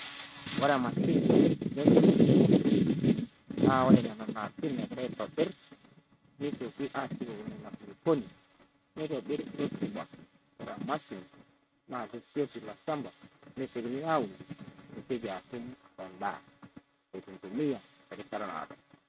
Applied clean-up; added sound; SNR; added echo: neural mask model RNNoise.